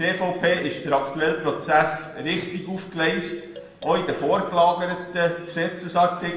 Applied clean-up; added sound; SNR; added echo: none; Marimba, xylophone; 18 dB; reverberation time 0.9 s.